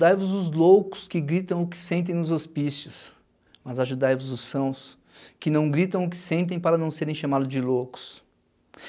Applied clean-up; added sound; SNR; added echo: none; none; none; none.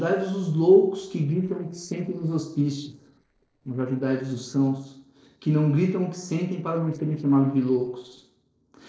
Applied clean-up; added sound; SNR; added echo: neural separator model SepFormer DNS4.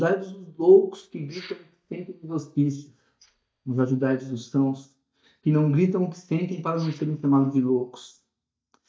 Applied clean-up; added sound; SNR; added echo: neural mask model DeepFilterNet 3.